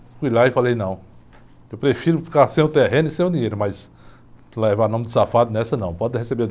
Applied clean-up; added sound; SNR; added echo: none; none; none; none.